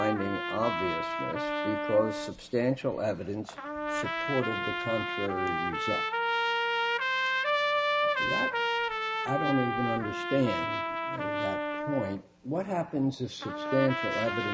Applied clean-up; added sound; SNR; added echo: none; Trumpet; -1 dB; none.